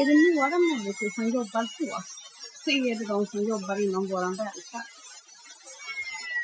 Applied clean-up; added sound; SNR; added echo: classical method Wiener filter.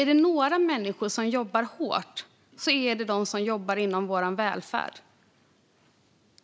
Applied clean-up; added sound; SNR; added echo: none; none; none; none.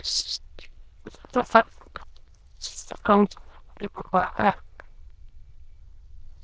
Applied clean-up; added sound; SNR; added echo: neural diffusion model UNIVERSE++.